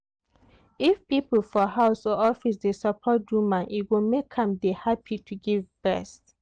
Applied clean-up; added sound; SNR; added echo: none; none; none; none.